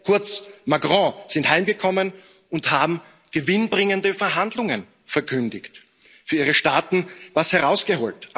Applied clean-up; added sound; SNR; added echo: none; none; none; none.